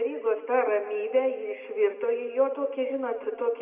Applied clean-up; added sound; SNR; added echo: none; none; none; reverberation time 1.6 s.